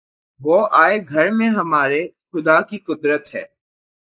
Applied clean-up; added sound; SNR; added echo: neural mask model Resemble Enhance denoiser.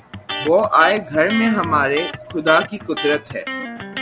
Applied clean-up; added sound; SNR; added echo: none; Electric guitar; 10 dB; none.